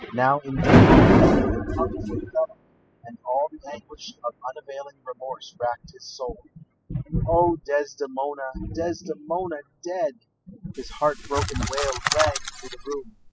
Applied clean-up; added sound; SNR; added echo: classical method spectral subtraction.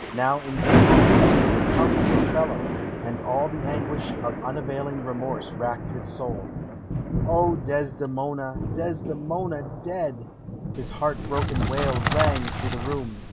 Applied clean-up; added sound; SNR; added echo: none; Crackle + Thunder; -4 dB; none.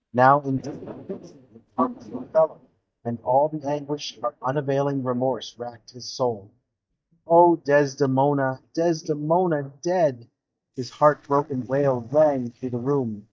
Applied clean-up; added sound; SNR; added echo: neural mask model DeepFilterNet 3.